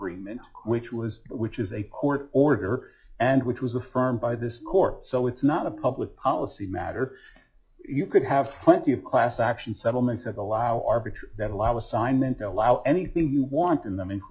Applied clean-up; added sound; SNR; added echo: classical method log-MMSE.